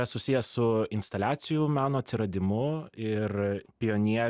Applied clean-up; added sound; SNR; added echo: none; none; none; none.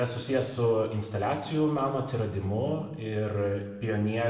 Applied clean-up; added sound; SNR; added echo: none; none; none; reverberation time 1.1 s.